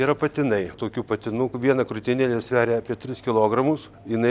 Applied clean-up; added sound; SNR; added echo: none; none; none; none.